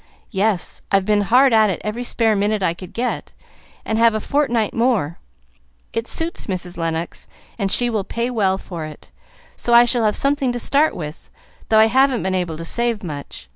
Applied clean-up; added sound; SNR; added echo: none; none; none; none.